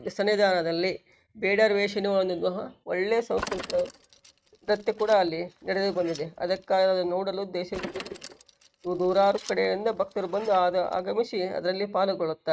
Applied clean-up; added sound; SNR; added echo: neural mask model RNNoise.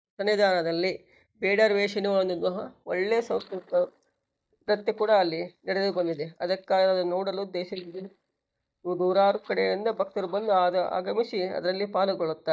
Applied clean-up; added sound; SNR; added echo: neural mask model DeepFilterNet 3.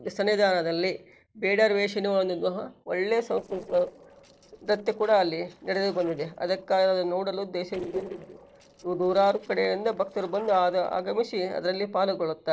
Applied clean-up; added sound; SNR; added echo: neural separator model SepFormer DNS4.